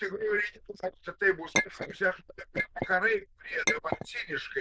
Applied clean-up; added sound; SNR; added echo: neural diffusion model UNIVERSE++.